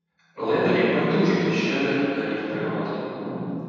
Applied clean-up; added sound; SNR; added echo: none; none; none; reverberation time 2.1 s.